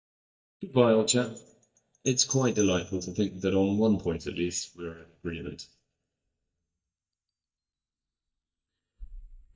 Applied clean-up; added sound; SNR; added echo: neural mask model DeepFilterNet 3.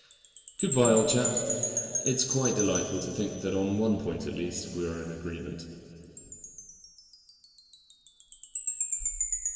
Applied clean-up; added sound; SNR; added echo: none; Wind chime; 4 dB; reverberation time 2.8 s.